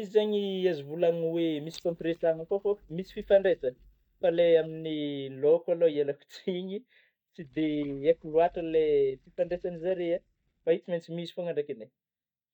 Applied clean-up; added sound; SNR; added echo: neural mask model DeepFilterNet 3.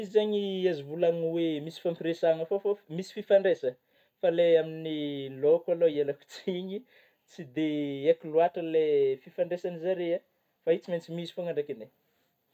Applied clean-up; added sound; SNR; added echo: none; none; none; none.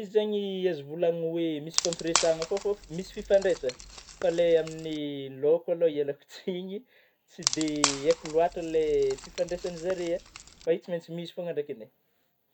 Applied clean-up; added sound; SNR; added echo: none; Wood; 7 dB; none.